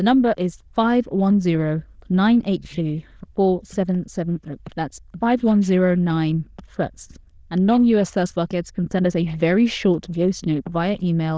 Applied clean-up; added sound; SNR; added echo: neural diffusion model UNIVERSE++.